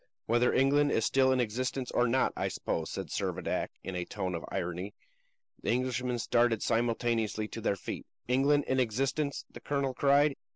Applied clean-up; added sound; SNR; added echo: none; none; none; none.